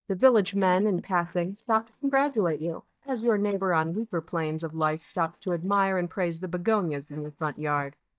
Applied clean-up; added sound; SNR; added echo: neural mask model DeepFilterNet 3.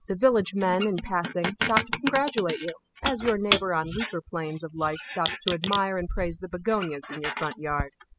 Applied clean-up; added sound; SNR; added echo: classical method spectral subtraction.